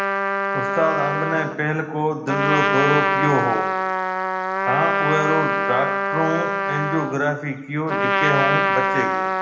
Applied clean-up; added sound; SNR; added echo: none; Trumpet; -2 dB; reverberation time 0.9 s.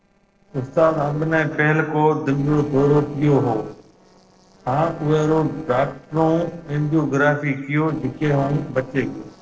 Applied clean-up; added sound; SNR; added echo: neural separator model SepFormer DNS4.